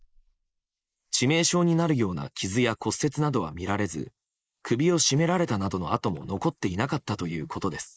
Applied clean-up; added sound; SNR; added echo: neural mask model Resemble Enhance denoiser.